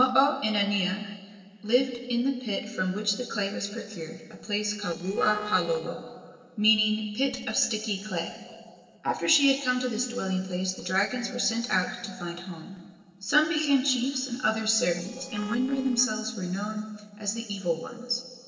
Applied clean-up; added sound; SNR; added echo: neural separator model SepFormer DNS4.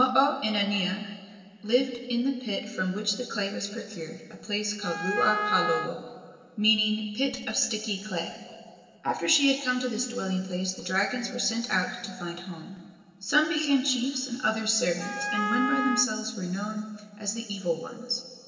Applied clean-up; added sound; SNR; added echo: none; Wind instrument, woodwind instrument; 2 dB; reverberation time 2.3 s.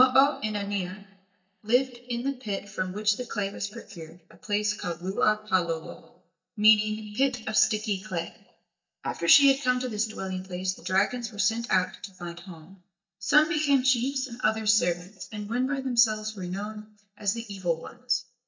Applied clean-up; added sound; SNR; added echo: neural mask model DeepFilterNet 3.